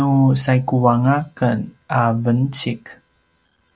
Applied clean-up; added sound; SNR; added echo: none; none; none; none.